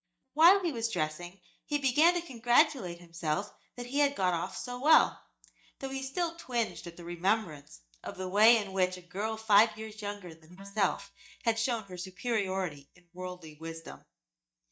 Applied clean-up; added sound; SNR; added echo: neural mask model DeepFilterNet 3.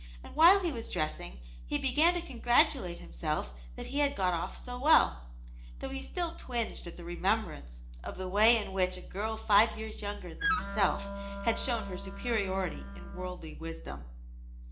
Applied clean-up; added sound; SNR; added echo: neural separator model SepFormer DNS4.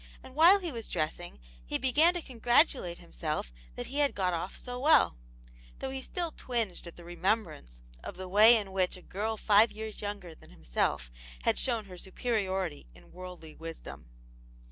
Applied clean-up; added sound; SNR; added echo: none; none; none; none.